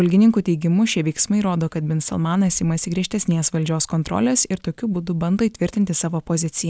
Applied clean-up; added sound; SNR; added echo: none; none; none; none.